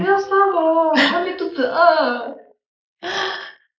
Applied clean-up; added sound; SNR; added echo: neural mask model Resemble Enhance denoiser.